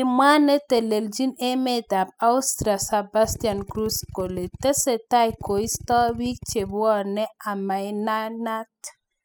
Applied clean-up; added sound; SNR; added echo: classical method spectral subtraction.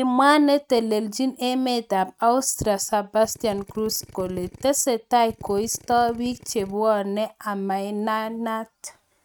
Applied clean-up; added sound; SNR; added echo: neural mask model RNNoise.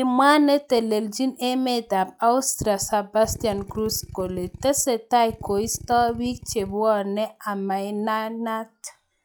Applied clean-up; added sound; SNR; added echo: classical method log-MMSE.